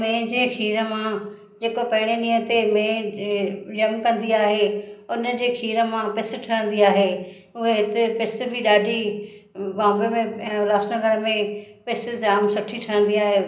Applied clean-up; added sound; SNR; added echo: none; none; none; reverberation time 0.5 s.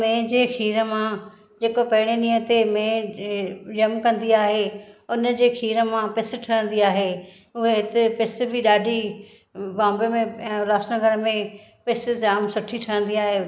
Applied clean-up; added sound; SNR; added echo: none; none; none; none.